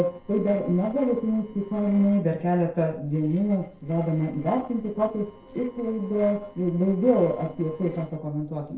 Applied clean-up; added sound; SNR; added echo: neural separator model SepFormer DNS4.